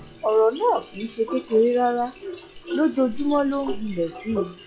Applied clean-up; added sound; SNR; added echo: classical method log-MMSE.